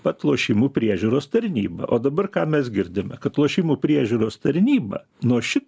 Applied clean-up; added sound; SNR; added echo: none; none; none; none.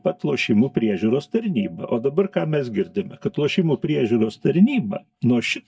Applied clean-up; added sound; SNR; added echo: neural mask model DeepFilterNet 3.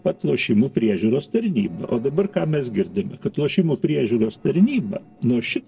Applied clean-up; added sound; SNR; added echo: neural separator model SepFormer DNS4.